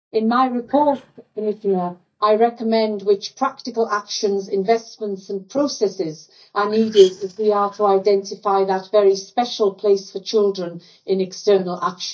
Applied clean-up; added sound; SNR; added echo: neural mask model DeepFilterNet 3.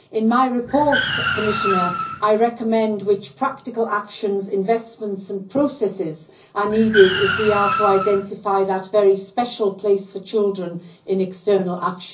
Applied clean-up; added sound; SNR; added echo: none; Car; 5 dB; reverberation time 0.5 s.